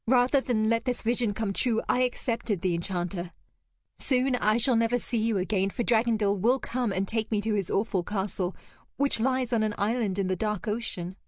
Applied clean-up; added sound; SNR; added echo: none; none; none; none.